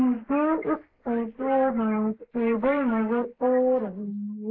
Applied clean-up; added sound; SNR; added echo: neural mask model Resemble Enhance denoiser.